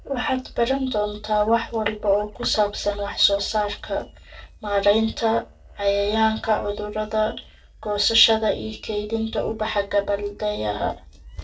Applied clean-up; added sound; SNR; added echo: neural separator model SepFormer DNS4.